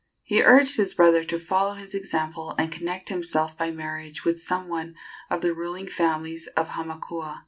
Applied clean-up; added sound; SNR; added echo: none; none; none; none.